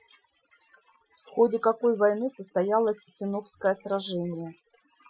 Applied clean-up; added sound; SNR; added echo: classical method Wiener filter.